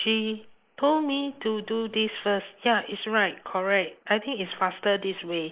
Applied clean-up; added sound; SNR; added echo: neural mask model Resemble Enhance denoiser.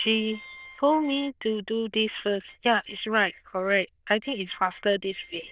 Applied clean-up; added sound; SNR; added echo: neural diffusion model UNIVERSE++.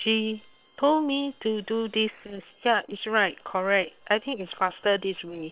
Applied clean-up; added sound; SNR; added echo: neural separator model SepFormer WHAM!.